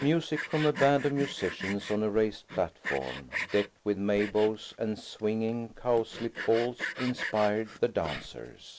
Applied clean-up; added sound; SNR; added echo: none; Sawing; 11 dB; none.